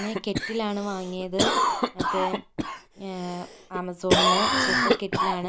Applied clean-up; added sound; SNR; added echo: none; Cough; -5 dB; none.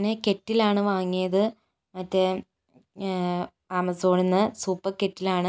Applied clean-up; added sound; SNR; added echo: none; none; none; none.